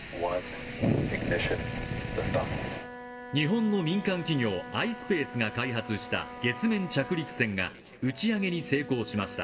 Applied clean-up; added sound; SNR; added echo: none; Wind instrument, woodwind instrument; 14 dB; reverberation time 1.0 s.